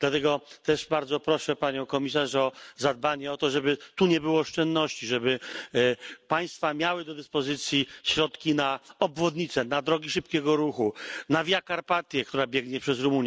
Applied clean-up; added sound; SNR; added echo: none; none; none; none.